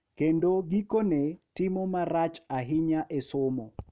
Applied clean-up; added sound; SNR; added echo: none; none; none; none.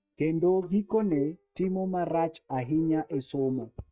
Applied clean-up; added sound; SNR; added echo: neural mask model DeepFilterNet 3.